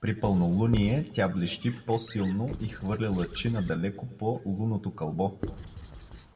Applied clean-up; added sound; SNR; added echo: none; Squeak / Writing; 13 dB; reverberation time 1.4 s.